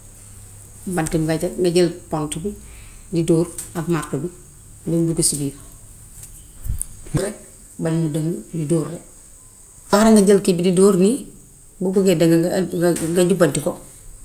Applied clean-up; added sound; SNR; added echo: none; none; none; none.